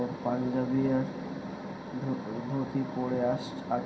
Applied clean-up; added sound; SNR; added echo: none; none; none; reverberation time 0.3 s.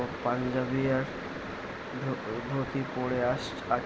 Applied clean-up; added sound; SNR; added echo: none; none; none; none.